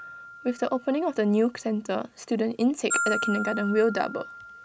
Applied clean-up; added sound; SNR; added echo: none; Glockenspiel; 8 dB; none.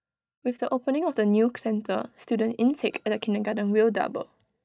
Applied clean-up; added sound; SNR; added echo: neural mask model DeepFilterNet 3.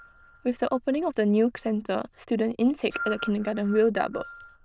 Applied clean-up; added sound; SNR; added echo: neural diffusion model UNIVERSE++.